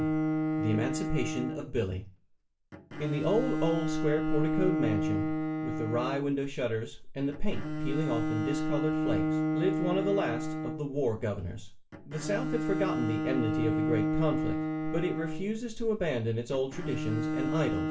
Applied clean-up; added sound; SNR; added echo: none; Bowed string instrument; 0 dB; reverberation time 0.3 s.